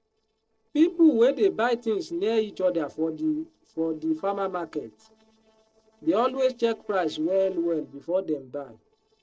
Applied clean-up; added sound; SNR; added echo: neural separator model SepFormer DNS4.